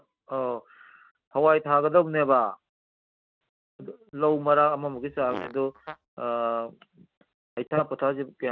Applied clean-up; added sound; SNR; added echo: neural mask model RNNoise.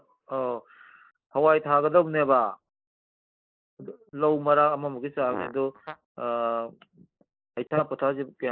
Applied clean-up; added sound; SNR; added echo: neural mask model Resemble Enhance denoiser.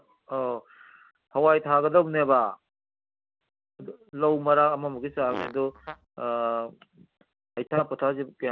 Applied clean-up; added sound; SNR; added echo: none; Fart; 13 dB; none.